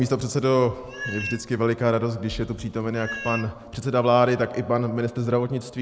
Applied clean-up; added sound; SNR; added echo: none; Meow; 11 dB; none.